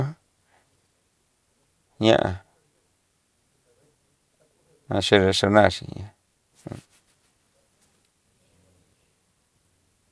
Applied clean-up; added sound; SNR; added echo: none; none; none; none.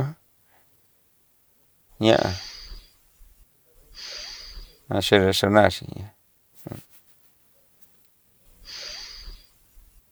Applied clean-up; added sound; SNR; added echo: none; Respiratory sounds; 14 dB; none.